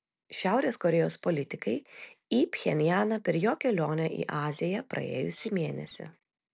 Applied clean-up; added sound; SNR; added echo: none; none; none; none.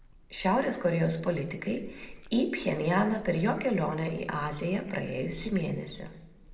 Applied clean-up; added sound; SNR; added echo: none; Chewing, mastication; 19 dB; reverberation time 0.9 s.